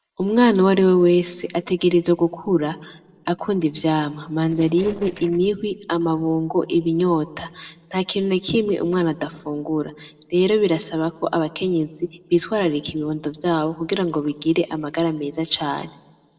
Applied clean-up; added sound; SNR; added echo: neural separator model SepFormer DNS4.